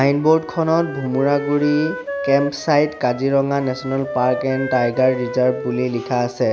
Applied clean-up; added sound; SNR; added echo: none; Wind instrument, woodwind instrument; 11 dB; none.